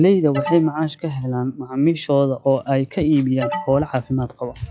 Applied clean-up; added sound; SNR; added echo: classical method log-MMSE.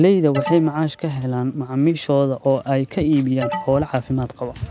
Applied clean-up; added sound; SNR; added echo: none; Alarm; 11 dB; none.